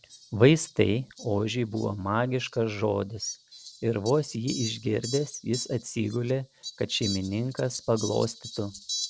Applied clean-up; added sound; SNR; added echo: none; Fowl; 14 dB; none.